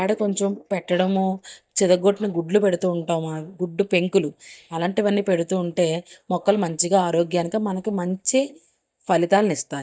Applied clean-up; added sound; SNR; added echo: neural mask model DeepFilterNet 3.